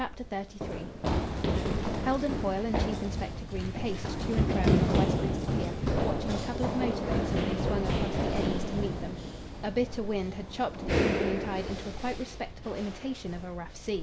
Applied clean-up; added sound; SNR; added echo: none; Run; -4 dB; none.